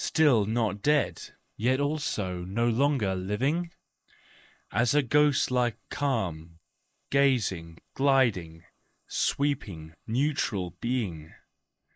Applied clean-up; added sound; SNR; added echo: neural mask model Resemble Enhance denoiser.